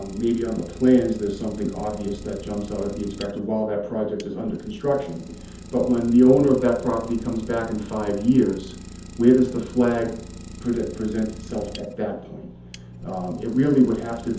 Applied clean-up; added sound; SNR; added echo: none; Idling; 17 dB; reverberation time 0.5 s.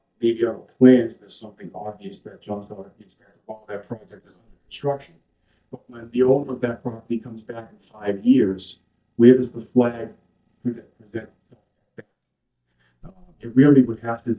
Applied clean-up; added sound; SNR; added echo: neural mask model DeepFilterNet 3.